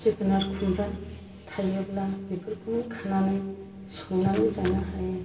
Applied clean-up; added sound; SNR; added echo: none; none; none; reverberation time 2.7 s.